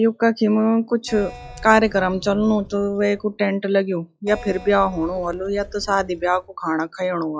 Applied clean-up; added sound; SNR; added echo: classical method log-MMSE.